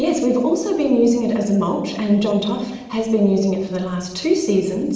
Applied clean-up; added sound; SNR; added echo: none; none; none; reverberation time 0.9 s.